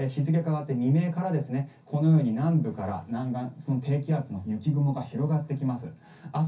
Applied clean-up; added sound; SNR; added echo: none; none; none; reverberation time 0.3 s.